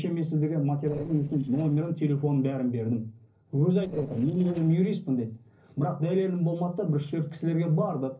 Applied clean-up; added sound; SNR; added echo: neural separator model SepFormer DNS4.